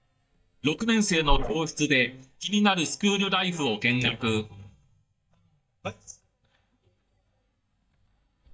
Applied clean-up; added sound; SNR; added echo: neural mask model DeepFilterNet 3.